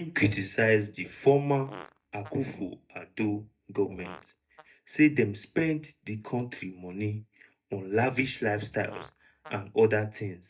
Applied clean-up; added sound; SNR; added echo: neural mask model DeepFilterNet 3.